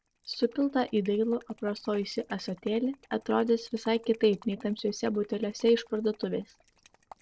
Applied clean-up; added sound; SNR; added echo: neural separator model SepFormer DNS4.